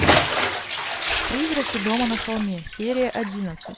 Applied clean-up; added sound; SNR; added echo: none; Bathtub (filling or washing) / Splash, splatter; -2 dB; none.